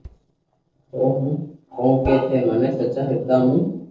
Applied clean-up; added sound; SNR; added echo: neural separator model SepFormer DNS4.